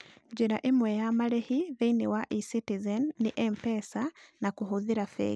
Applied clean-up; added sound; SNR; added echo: none; none; none; none.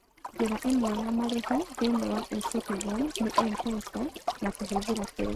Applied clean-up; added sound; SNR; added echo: neural mask model RNNoise.